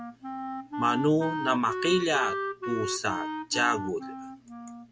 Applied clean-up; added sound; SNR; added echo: none; Wind instrument, woodwind instrument; 5 dB; none.